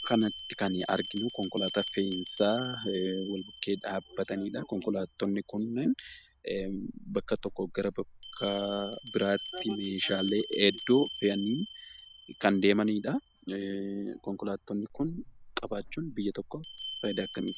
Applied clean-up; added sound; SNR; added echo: none; Bell; 7 dB; none.